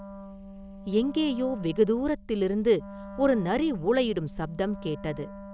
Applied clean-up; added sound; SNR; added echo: none; Wind instrument, woodwind instrument; 16 dB; none.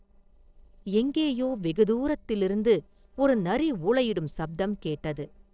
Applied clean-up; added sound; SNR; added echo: neural separator model SepFormer DNS4.